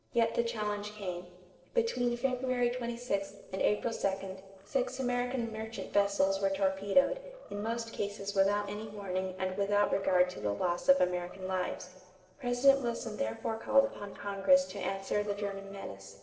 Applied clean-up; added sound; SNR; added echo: neural separator model SepFormer DNS4.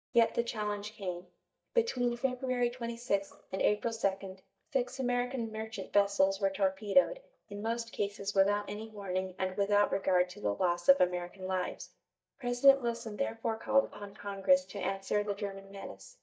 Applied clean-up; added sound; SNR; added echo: neural mask model DeepFilterNet 3.